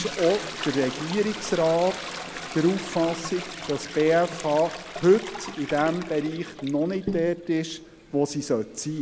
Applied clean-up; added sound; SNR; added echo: none; Toilet flush; 11 dB; none.